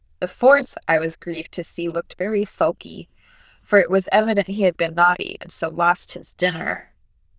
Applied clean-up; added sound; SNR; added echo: neural diffusion model UNIVERSE++.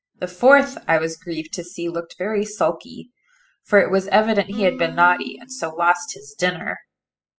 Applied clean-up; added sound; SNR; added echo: classical method spectral subtraction.